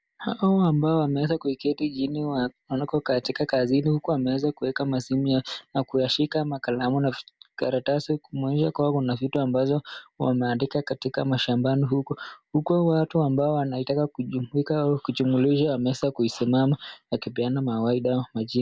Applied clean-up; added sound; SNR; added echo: none; none; none; none.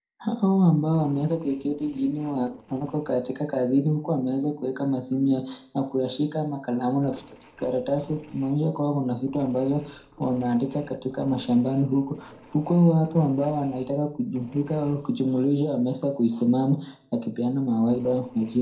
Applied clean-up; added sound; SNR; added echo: neural separator model SepFormer DNS4.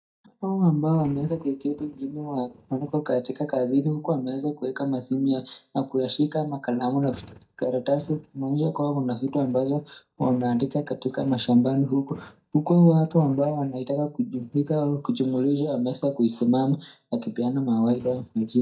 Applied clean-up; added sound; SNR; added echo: neural mask model DeepFilterNet 3.